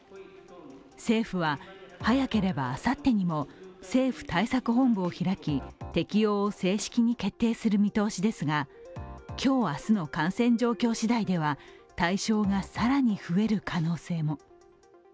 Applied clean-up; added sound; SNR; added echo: none; none; none; none.